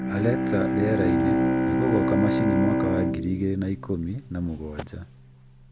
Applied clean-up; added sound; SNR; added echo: none; Bowed string instrument; -2 dB; none.